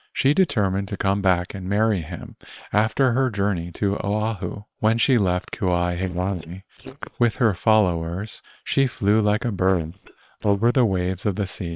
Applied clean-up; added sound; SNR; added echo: neural separator model SepFormer WHAM!.